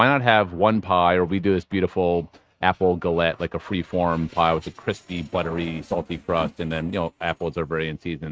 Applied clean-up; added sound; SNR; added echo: neural mask model RNNoise.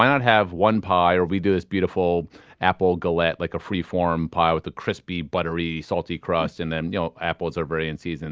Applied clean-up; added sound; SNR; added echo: none; none; none; none.